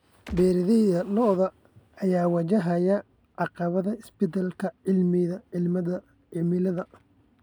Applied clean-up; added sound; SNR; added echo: none; Gunshot, gunfire; 13 dB; none.